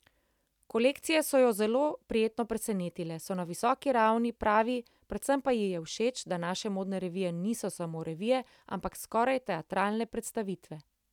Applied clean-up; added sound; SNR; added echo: none; none; none; none.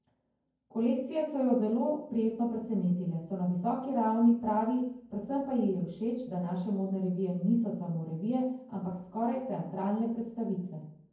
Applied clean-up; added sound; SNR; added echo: none; none; none; reverberation time 0.9 s.